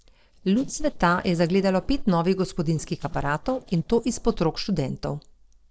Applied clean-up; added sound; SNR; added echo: neural separator model SepFormer DNS4.